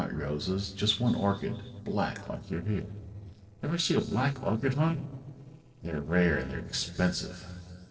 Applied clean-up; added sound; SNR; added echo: neural separator model SepFormer DNS4.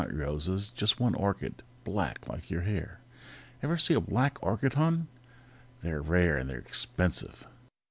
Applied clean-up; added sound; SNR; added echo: none; none; none; none.